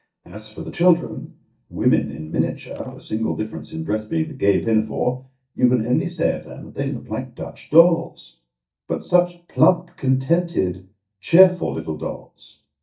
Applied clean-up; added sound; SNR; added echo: neural mask model DeepFilterNet 3.